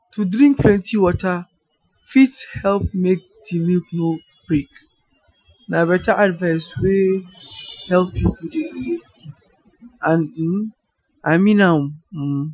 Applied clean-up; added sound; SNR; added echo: classical method Wiener filter.